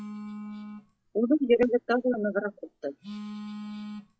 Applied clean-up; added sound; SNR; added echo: classical method log-MMSE.